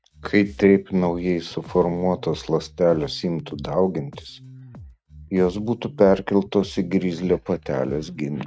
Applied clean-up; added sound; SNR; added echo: neural mask model RNNoise.